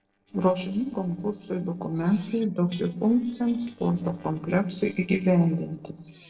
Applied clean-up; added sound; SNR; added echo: neural separator model SepFormer DNS4.